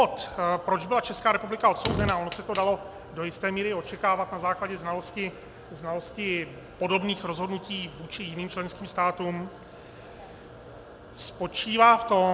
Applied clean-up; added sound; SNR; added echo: none; Fire; 12 dB; none.